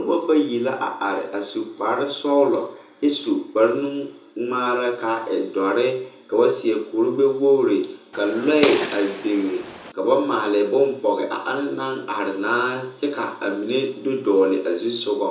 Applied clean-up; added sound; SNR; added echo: none; Gunshot, gunfire; 9 dB; reverberation time 0.6 s.